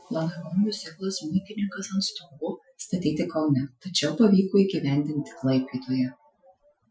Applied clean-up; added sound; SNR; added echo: classical method Wiener filter.